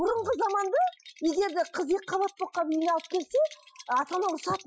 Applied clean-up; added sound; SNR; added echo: classical method Wiener filter.